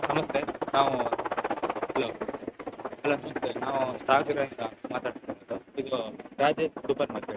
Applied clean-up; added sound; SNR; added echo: neural mask model RNNoise.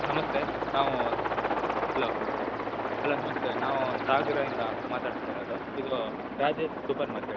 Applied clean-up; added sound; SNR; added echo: none; Aircraft; -1 dB; none.